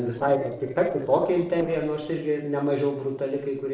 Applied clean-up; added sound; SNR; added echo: neural separator model SepFormer DNS4.